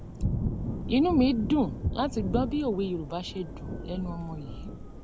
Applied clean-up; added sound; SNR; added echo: none; Thunder / Rain; 4 dB; none.